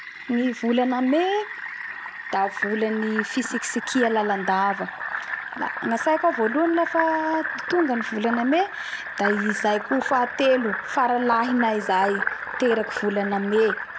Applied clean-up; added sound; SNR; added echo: none; Fill (with liquid); 7 dB; none.